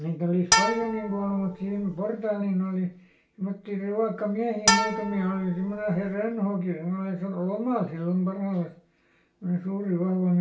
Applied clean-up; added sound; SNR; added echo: none; Bowed string instrument; 0 dB; reverberation time 0.3 s.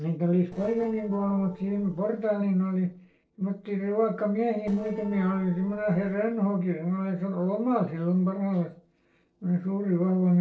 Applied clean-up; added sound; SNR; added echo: neural separator model SepFormer DNS4.